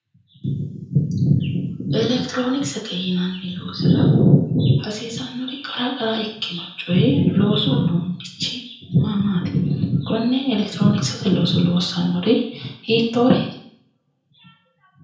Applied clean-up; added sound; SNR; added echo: none; none; none; reverberation time 0.5 s.